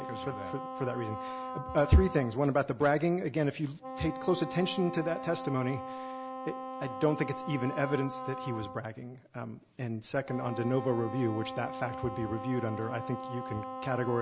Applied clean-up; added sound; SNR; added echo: none; Wind instrument, woodwind instrument; 9 dB; none.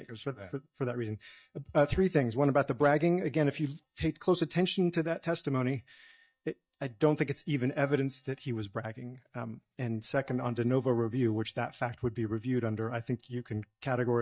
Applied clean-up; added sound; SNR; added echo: neural mask model DeepFilterNet 3.